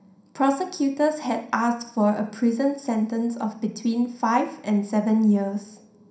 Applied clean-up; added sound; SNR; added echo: none; none; none; reverberation time 0.5 s.